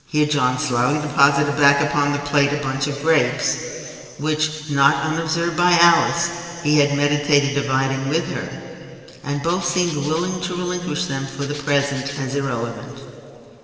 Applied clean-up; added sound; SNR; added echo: neural separator model SepFormer DNS4.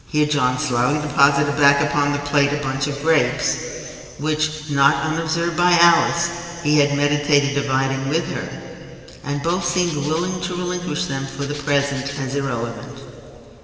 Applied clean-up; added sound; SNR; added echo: none; Rattle (instrument); 17 dB; reverberation time 2.8 s.